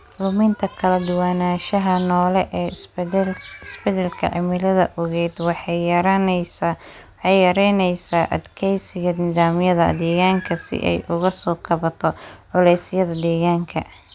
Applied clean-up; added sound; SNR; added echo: none; none; none; none.